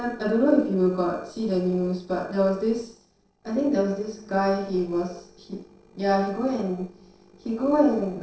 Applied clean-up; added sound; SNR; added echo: neural separator model SepFormer DNS4.